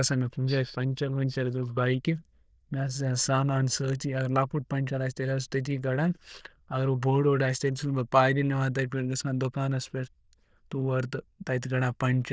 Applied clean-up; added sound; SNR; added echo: neural diffusion model UNIVERSE++.